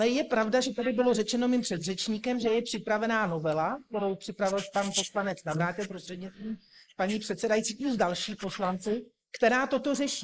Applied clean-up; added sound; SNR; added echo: neural mask model Resemble Enhance denoiser.